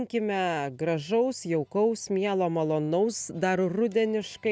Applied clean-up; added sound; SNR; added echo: none; none; none; none.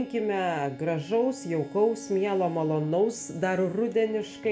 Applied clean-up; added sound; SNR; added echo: none; Bowed string instrument; 18 dB; reverberation time 1.2 s.